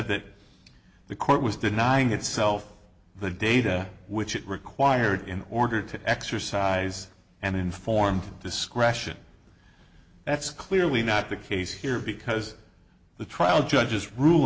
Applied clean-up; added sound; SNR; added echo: none; none; none; none.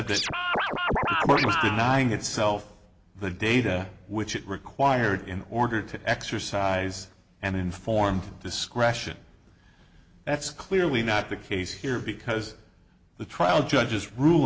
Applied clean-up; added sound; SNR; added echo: none; Scratching (performance technique); -1 dB; none.